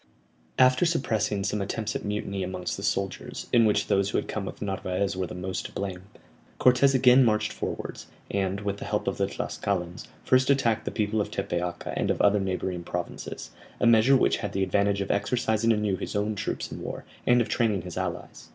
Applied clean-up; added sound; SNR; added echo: none; none; none; none.